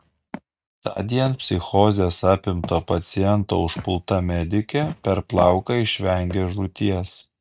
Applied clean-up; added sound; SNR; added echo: neural mask model RNNoise.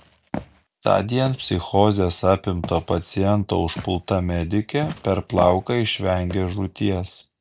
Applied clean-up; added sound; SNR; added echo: none; Walk, footsteps; 17 dB; none.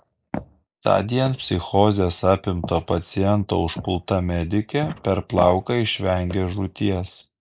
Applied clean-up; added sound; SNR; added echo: neural mask model Resemble Enhance denoiser.